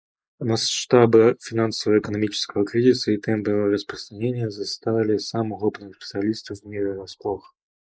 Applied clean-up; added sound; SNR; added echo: neural mask model Resemble Enhance denoiser.